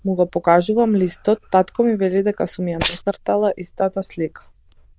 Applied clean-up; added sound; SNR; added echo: neural diffusion model UNIVERSE++.